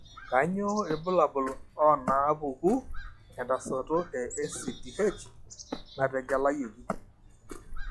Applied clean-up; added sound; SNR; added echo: classical method log-MMSE.